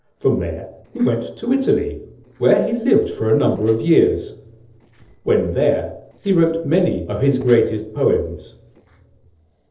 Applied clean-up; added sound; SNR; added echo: neural separator model SepFormer DNS4.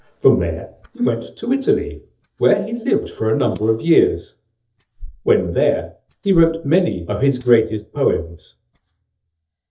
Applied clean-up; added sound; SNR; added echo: neural mask model DeepFilterNet 3.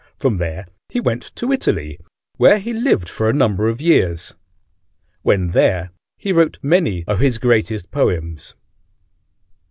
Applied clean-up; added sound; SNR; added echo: none; none; none; none.